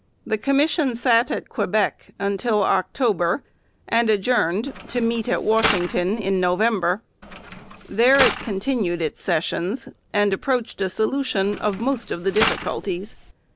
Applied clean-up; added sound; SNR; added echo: none; Mechanisms; 7 dB; none.